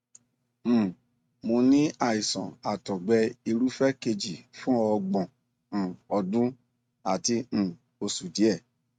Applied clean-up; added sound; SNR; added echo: neural mask model RNNoise.